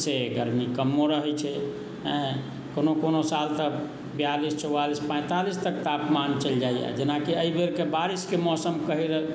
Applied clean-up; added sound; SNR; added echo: none; none; none; none.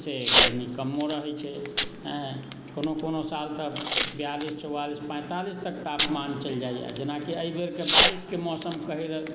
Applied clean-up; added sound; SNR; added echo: none; Packing tape, duct tape / Tearing; -4 dB; none.